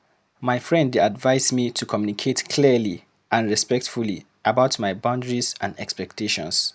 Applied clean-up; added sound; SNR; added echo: none; none; none; none.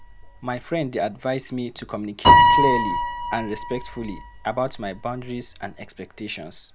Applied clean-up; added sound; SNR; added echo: none; Piano; -5 dB; none.